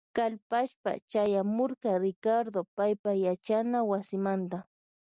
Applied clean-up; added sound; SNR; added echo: none; none; none; none.